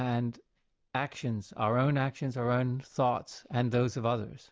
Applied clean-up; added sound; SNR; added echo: none; none; none; none.